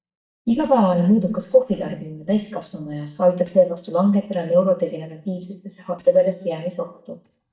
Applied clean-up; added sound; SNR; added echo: neural mask model DeepFilterNet 3.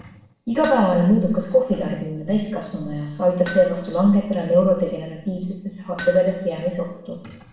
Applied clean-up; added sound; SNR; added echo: none; Hammer; 18 dB; reverberation time 0.6 s.